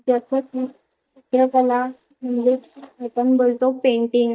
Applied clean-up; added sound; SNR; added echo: neural mask model DeepFilterNet 3.